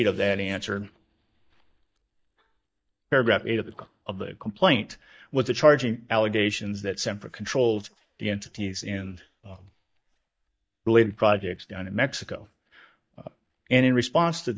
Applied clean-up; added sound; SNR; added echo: neural mask model DeepFilterNet 3.